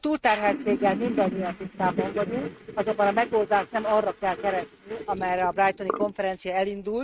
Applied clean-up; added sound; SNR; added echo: neural mask model RNNoise.